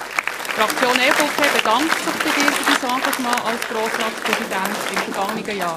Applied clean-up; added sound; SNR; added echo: none; Applause; -1 dB; none.